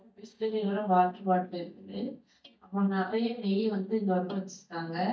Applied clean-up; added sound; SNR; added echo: neural mask model DeepFilterNet 3.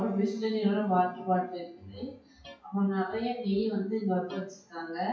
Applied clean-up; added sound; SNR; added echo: classical method WPE with log-MMSE.